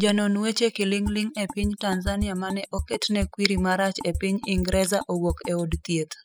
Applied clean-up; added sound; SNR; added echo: classical method spectral subtraction.